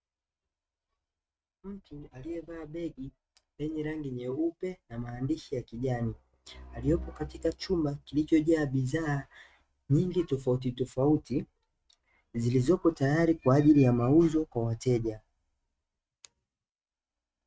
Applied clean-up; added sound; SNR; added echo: neural mask model RNNoise.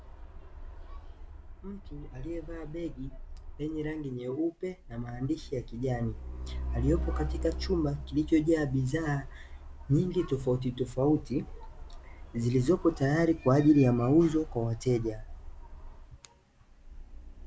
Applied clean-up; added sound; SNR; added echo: none; Truck; 10 dB; none.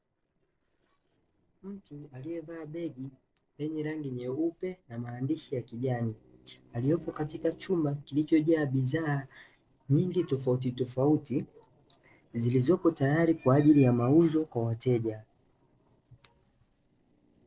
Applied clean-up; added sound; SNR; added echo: neural separator model SepFormer DNS4.